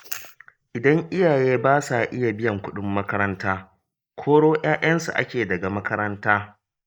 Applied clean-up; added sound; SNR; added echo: neural mask model Resemble Enhance denoiser.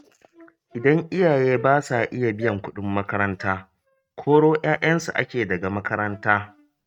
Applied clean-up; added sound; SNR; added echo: neural mask model RNNoise.